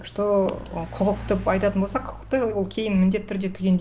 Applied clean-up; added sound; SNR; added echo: none; Mechanisms / Bicycle; 14 dB; none.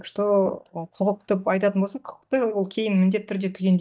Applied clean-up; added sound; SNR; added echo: neural mask model DeepFilterNet 3.